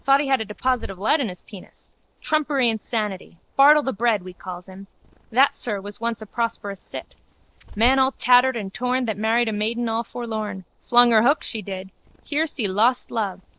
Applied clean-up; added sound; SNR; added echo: neural separator model SepFormer DNS4.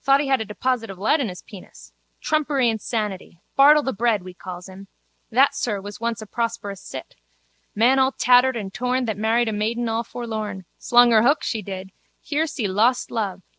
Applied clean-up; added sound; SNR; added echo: none; none; none; none.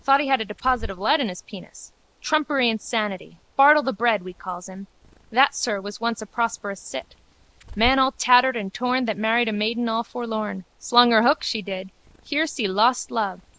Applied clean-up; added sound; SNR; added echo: none; Bird; 20 dB; none.